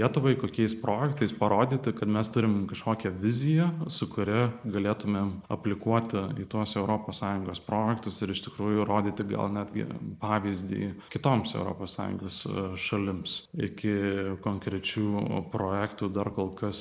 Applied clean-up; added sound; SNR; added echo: neural mask model Resemble Enhance denoiser.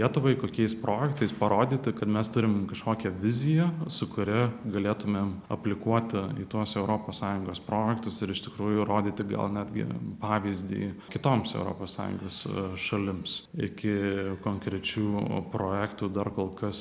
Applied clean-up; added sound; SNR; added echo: none; none; none; none.